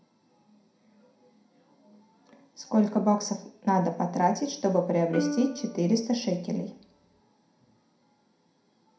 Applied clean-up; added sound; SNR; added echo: none; Plucked string instrument; 7 dB; reverberation time 0.4 s.